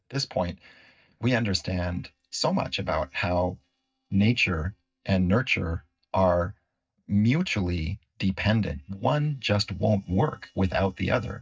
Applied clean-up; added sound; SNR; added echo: neural mask model DeepFilterNet 3.